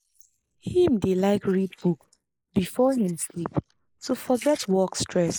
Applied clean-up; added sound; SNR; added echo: neural mask model Resemble Enhance denoiser.